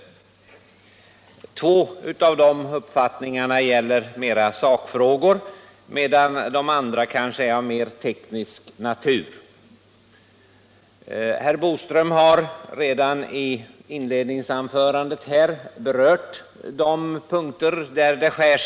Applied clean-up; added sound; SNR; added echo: none; none; none; none.